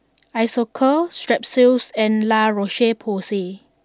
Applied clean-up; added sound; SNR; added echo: none; none; none; none.